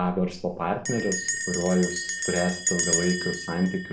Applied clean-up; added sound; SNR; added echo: none; Bell; 3 dB; reverberation time 0.4 s.